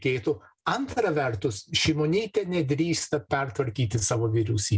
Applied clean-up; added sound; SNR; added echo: none; none; none; none.